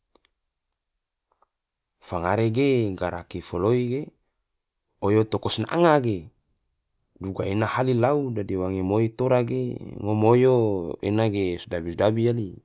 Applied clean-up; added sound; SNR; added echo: none; none; none; none.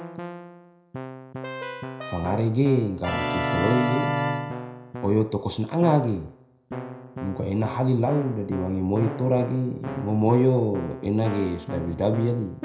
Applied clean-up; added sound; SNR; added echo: none; Keyboard (musical); 7 dB; reverberation time 0.5 s.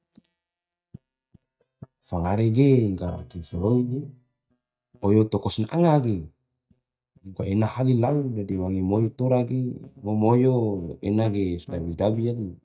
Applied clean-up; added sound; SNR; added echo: neural mask model DeepFilterNet 3.